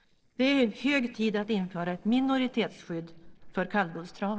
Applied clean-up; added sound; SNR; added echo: neural separator model SepFormer DNS4.